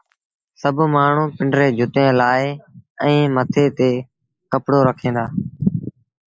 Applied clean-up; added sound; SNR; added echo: neural mask model Resemble Enhance denoiser.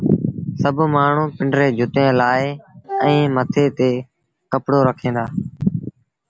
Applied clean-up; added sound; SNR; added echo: none; Wind instrument, woodwind instrument; 7 dB; none.